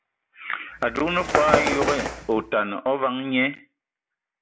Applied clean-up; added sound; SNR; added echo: none; Bird; 2 dB; none.